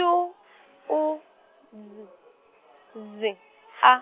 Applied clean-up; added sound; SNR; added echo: none; none; none; none.